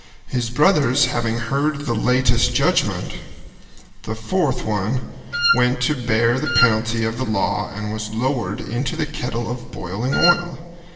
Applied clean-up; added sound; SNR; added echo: none; Wind instrument, woodwind instrument; 1 dB; reverberation time 2.4 s.